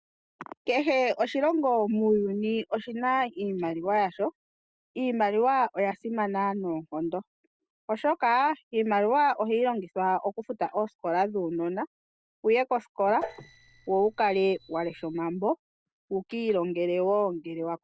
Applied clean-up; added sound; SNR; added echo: neural separator model SepFormer DNS4.